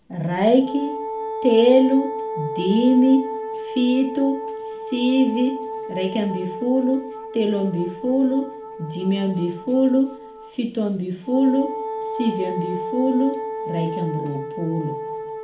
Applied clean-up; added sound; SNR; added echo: none; Wind instrument, woodwind instrument; 9 dB; reverberation time 0.4 s.